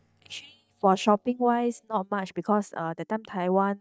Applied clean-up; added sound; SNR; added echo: neural mask model DeepFilterNet 3.